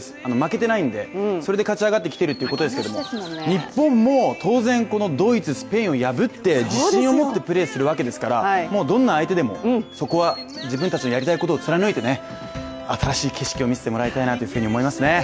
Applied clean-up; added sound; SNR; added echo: none; Bird vocalization, bird call, bird song; 20 dB; none.